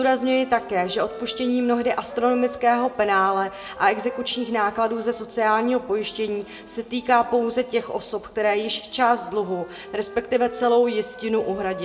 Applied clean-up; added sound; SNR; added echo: none; Wind instrument, woodwind instrument; 18 dB; reverberation time 1.4 s.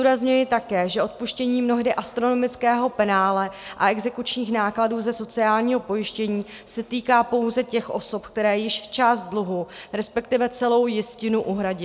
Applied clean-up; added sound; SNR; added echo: none; none; none; none.